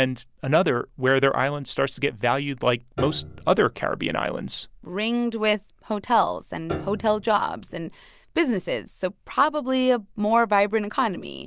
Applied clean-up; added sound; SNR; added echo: none; Piano; 14 dB; none.